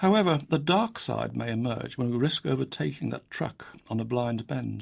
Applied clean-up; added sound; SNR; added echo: none; none; none; none.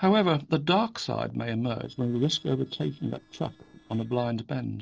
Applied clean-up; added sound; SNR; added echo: neural separator model SepFormer DNS4.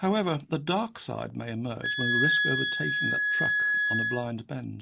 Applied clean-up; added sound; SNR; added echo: none; Wind instrument, woodwind instrument; -4 dB; none.